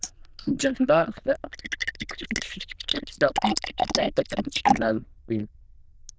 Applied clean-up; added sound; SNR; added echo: neural diffusion model UNIVERSE++.